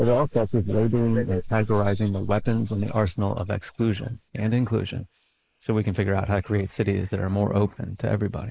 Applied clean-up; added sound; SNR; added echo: neural mask model Resemble Enhance denoiser.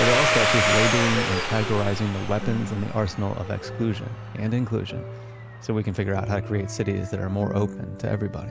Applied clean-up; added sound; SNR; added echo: none; Domestic sounds, home sounds; 2 dB; none.